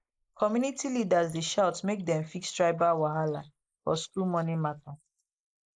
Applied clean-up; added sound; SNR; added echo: neural mask model Resemble Enhance denoiser.